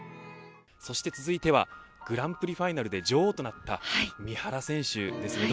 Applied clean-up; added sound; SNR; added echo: none; none; none; none.